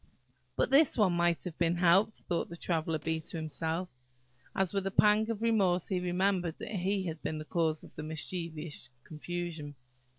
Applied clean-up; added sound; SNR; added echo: neural separator model SepFormer DNS4.